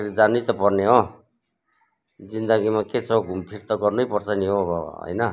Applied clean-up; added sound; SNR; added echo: none; none; none; none.